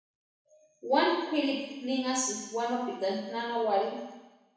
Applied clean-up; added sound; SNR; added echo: none; none; none; reverberation time 1.1 s.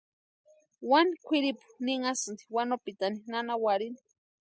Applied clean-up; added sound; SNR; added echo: none; none; none; none.